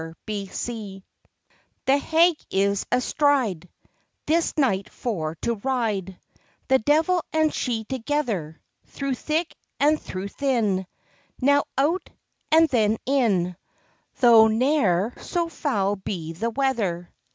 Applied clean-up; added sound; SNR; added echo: none; none; none; none.